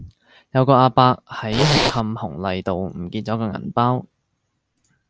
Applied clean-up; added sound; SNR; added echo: none; Zipper (clothing); -2 dB; none.